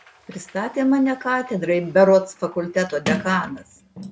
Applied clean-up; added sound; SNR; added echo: none; Sliding door; 13 dB; none.